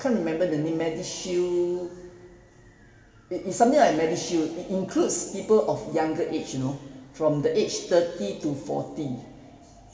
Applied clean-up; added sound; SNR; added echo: none; none; none; reverberation time 2.0 s.